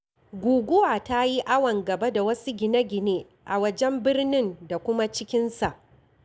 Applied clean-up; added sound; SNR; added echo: none; none; none; none.